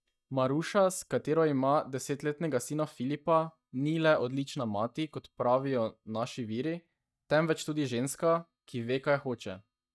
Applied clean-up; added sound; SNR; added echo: neural mask model DeepFilterNet 3.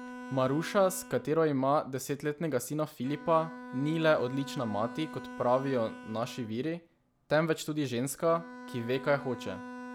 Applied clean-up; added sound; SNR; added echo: none; Bowed string instrument; 15 dB; none.